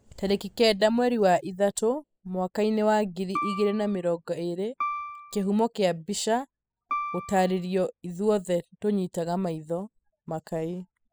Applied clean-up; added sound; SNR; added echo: classical method spectral subtraction.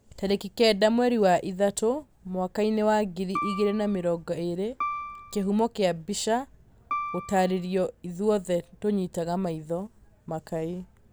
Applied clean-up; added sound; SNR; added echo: none; Piano; 9 dB; none.